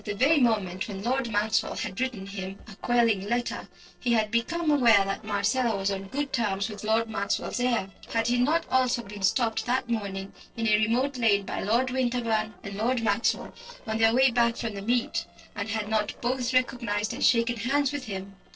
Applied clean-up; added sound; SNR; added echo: neural separator model SepFormer DNS4.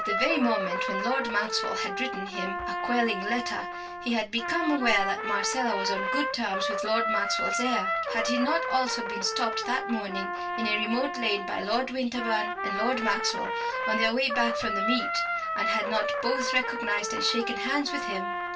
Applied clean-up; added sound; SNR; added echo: none; Trumpet; 2 dB; reverberation time 0.1 s.